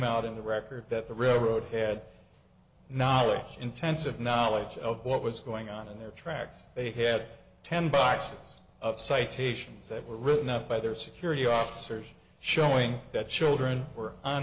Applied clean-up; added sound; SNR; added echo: none; none; none; none.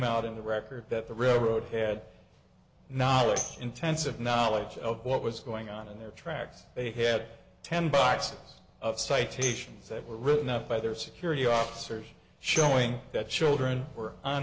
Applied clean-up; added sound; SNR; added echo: none; Tambourine; 13 dB; none.